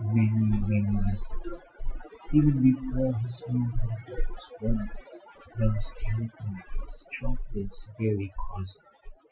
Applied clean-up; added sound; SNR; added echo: classical method Wiener filter.